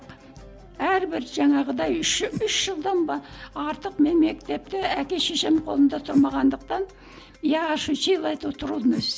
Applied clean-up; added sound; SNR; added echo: none; Whoosh, swoosh, swish; 10 dB; none.